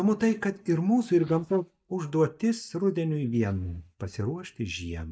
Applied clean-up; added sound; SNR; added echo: neural mask model DeepFilterNet 3.